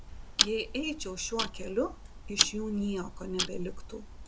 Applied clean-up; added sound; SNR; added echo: none; Tick-tock; 0 dB; none.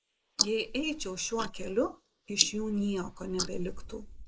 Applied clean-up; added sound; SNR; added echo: neural mask model Resemble Enhance denoiser.